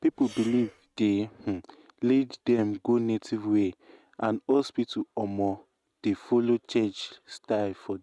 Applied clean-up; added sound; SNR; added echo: neural mask model RNNoise.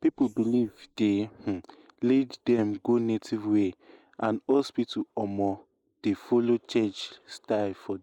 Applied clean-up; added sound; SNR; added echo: neural mask model Resemble Enhance denoiser.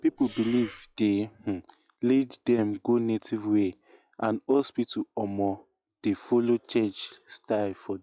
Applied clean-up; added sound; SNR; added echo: classical method log-MMSE.